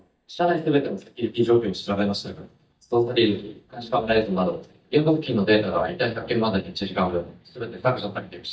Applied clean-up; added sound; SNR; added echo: neural mask model DeepFilterNet 3.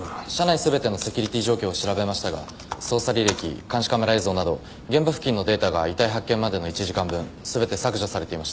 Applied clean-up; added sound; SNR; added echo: none; none; none; none.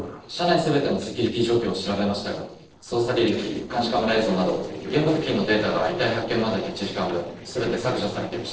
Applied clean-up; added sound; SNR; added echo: neural separator model SepFormer DNS4.